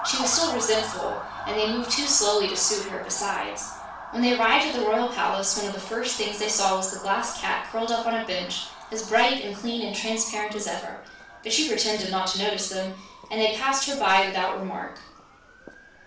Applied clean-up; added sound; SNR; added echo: none; Motor vehicle (road) / Siren; 13 dB; reverberation time 0.4 s.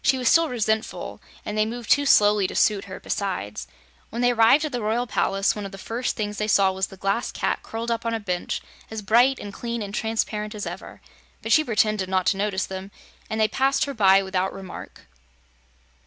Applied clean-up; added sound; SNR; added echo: none; none; none; none.